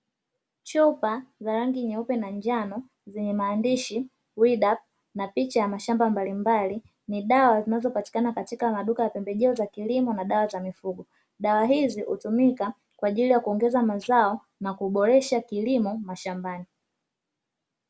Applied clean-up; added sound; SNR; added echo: none; none; none; none.